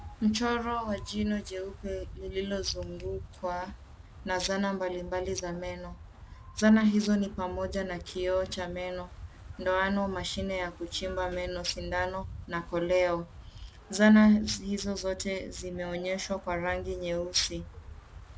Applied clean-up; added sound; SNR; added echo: none; Wind; 14 dB; none.